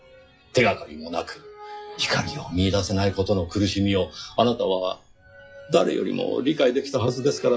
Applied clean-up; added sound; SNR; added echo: classical method log-MMSE.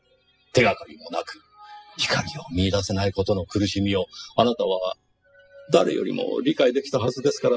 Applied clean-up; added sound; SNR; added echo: classical method spectral subtraction.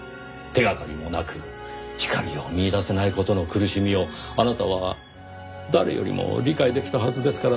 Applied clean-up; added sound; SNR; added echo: none; none; none; none.